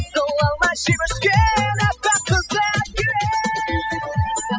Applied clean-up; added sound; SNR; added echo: classical method spectral subtraction.